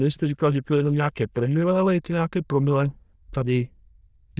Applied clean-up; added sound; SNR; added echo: neural diffusion model UNIVERSE++.